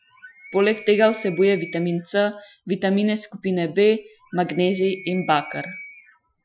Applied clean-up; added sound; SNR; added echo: classical method Wiener filter.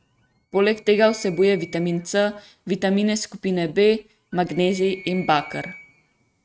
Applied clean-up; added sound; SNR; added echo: neural mask model RNNoise.